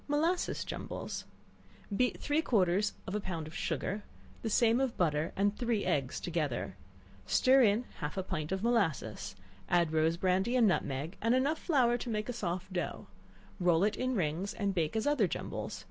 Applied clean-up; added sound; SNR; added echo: none; none; none; none.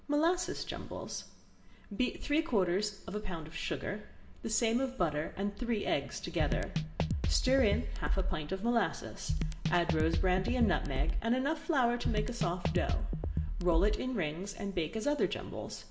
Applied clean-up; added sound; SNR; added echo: none; Drum kit; -2 dB; reverberation time 0.8 s.